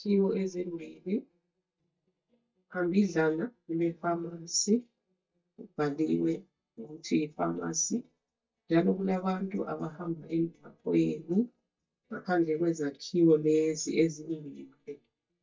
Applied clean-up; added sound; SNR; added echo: neural mask model DeepFilterNet 3.